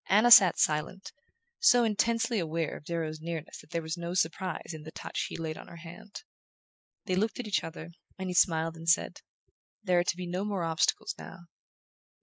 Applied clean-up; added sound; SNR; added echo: neural mask model Resemble Enhance denoiser.